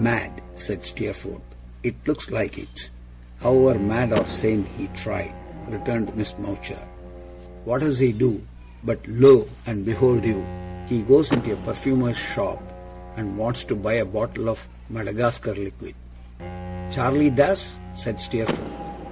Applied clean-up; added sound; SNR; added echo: none; Door / Car + Bowed string instrument; 13 dB; none.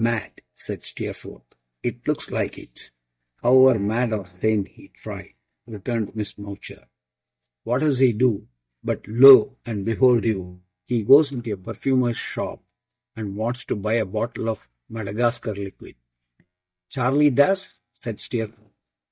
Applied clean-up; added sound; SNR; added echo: neural mask model DeepFilterNet 3.